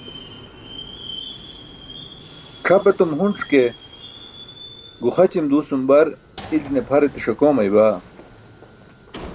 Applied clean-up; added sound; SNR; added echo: none; Subway, metro, underground; 18 dB; none.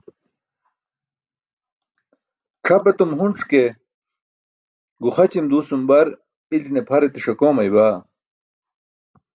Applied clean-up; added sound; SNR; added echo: none; none; none; none.